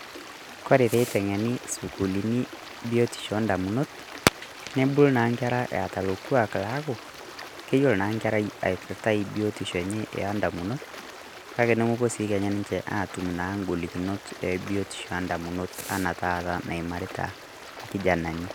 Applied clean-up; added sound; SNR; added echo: none; Stream + Fireworks; 11 dB; none.